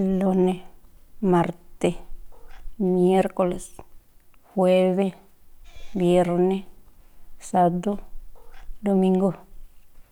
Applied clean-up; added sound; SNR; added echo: none; Meow / Purr; 15 dB; none.